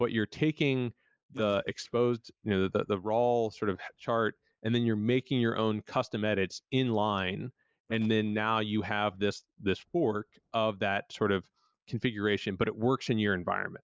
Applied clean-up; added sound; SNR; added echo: neural mask model Resemble Enhance denoiser.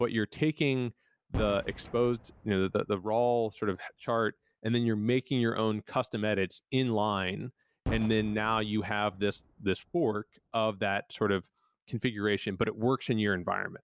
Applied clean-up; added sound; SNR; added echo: none; Boom; 13 dB; none.